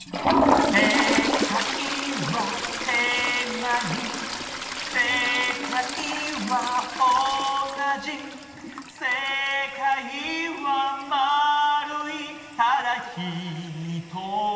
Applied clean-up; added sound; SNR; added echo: none; Toilet flush; 3 dB; reverberation time 2.5 s.